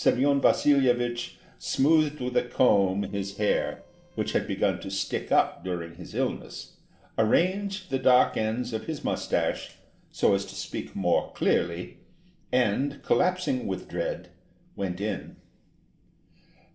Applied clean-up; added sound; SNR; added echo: neural separator model SepFormer DNS4.